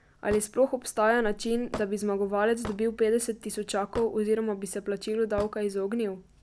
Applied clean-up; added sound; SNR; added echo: none; Hammer / Wood; 18 dB; none.